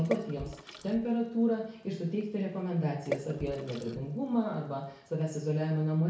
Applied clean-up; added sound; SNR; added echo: none; Water / Splash, splatter; 13 dB; reverberation time 0.6 s.